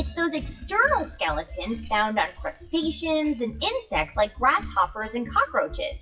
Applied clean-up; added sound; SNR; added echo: classical method WPE with log-MMSE.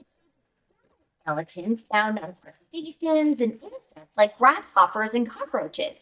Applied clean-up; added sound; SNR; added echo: neural mask model DeepFilterNet 3.